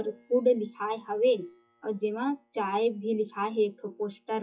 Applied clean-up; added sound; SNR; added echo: classical method WPE with log-MMSE.